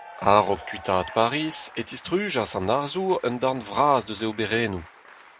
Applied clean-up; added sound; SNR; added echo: none; Applause / Cheering; 20 dB; none.